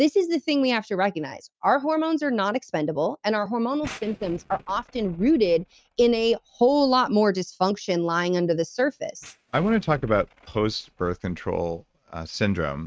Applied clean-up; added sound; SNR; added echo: neural mask model RNNoise.